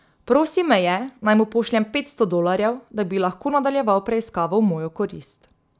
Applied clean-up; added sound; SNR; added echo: none; none; none; none.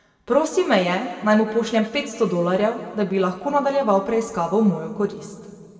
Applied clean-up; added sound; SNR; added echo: none; none; none; reverberation time 1.8 s.